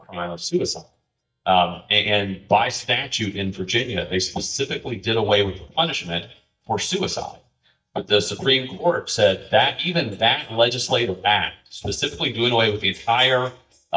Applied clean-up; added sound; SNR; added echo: neural mask model DeepFilterNet 3.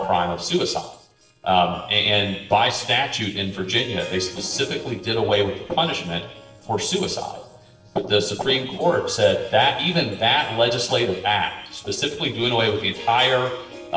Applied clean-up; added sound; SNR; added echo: neural separator model SepFormer DNS4.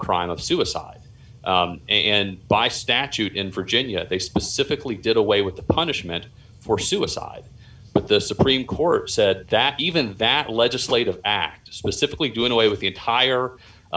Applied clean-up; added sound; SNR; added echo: none; none; none; none.